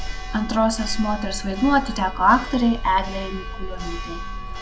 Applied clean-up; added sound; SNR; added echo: none; Church bell; 6 dB; none.